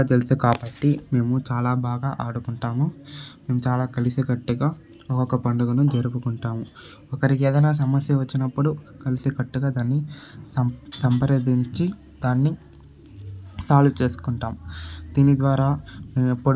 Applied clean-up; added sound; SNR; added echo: none; none; none; none.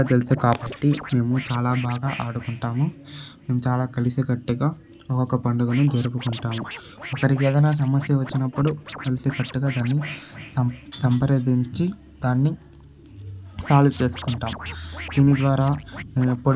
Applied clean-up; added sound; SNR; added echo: none; Scratching (performance technique); 17 dB; none.